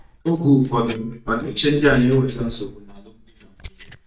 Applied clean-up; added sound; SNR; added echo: neural mask model DeepFilterNet 3.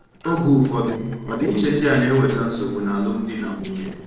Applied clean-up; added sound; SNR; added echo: neural separator model SepFormer DNS4.